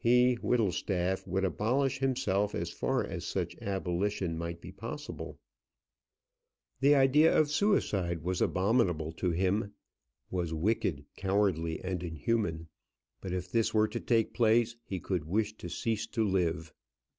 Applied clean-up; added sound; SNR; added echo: none; none; none; none.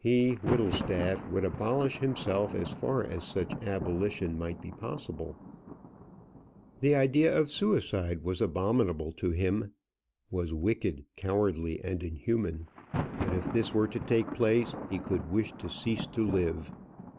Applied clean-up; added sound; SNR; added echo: none; Thunder; 11 dB; none.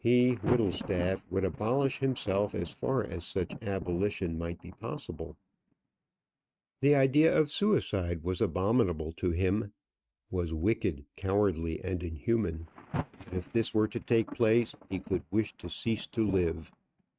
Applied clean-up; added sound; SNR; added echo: neural mask model RNNoise.